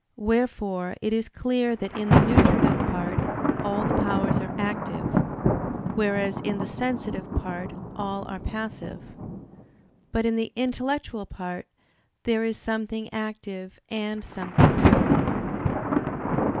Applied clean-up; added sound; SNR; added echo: none; Thunder; -3 dB; none.